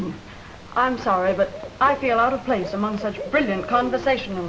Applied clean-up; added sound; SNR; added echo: none; Cricket / Bird; 13 dB; none.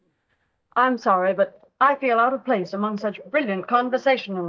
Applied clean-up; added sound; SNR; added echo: neural mask model DeepFilterNet 3.